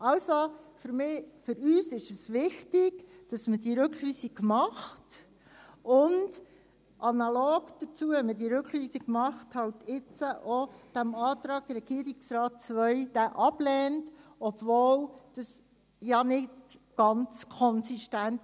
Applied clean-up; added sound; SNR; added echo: none; none; none; none.